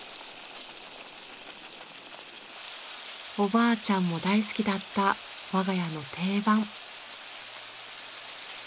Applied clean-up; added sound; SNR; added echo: none; Rattle (instrument); 18 dB; none.